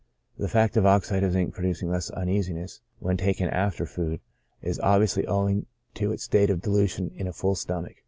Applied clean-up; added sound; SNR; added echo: none; none; none; none.